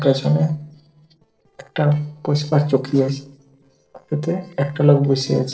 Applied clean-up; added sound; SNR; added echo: neural separator model SepFormer DNS4.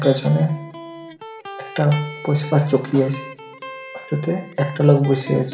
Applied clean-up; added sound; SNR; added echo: none; Electric guitar; 15 dB; reverberation time 0.9 s.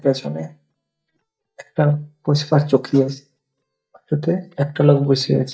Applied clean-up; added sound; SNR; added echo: neural mask model DeepFilterNet 3.